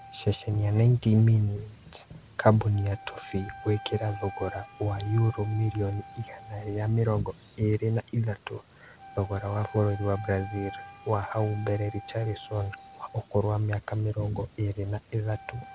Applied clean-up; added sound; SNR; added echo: none; Wind instrument, woodwind instrument; 19 dB; none.